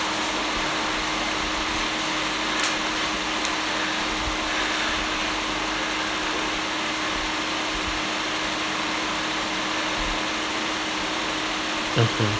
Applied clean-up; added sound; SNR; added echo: none; none; none; none.